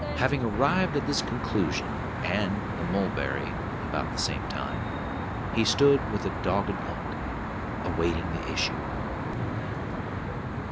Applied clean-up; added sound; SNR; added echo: none; Traffic noise, roadway noise; 1 dB; none.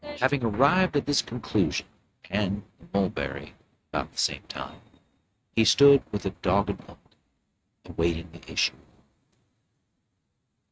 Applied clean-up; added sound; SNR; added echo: neural mask model RNNoise.